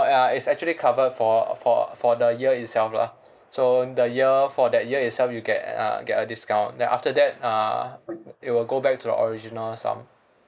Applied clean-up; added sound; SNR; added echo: neural mask model Resemble Enhance denoiser.